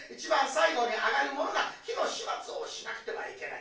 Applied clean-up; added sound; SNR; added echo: none; none; none; reverberation time 0.3 s.